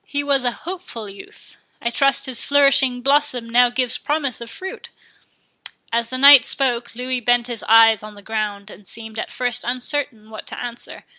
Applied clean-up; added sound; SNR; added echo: none; none; none; none.